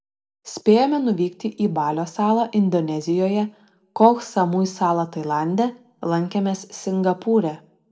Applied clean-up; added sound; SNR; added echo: none; none; none; reverberation time 0.4 s.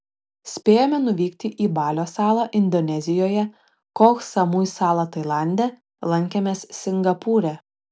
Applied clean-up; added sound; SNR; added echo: none; none; none; none.